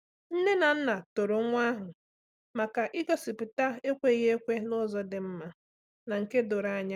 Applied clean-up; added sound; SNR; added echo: none; none; none; none.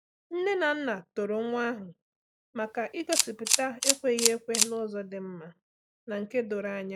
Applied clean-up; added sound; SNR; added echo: classical method log-MMSE.